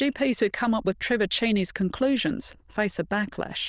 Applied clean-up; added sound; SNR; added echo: neural diffusion model UNIVERSE++.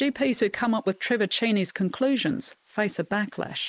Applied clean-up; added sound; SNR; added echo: neural mask model Resemble Enhance denoiser.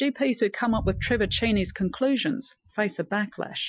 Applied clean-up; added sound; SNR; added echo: classical method Wiener filter.